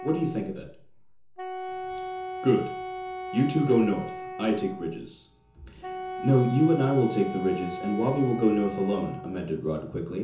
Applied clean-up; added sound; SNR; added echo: none; Wind instrument, woodwind instrument; 10 dB; reverberation time 0.6 s.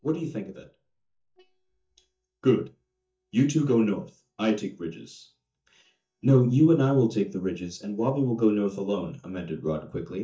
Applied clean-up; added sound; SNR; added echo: neural mask model DeepFilterNet 3.